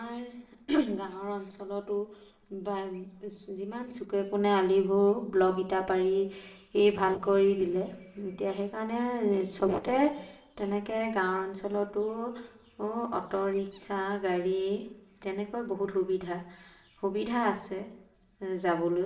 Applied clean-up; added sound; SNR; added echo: neural separator model SepFormer DNS4.